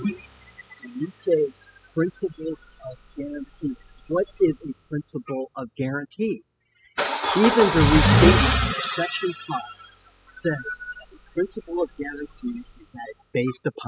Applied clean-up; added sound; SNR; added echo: classical method spectral subtraction.